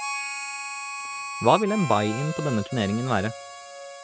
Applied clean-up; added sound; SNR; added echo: none; Harmonica; 8 dB; none.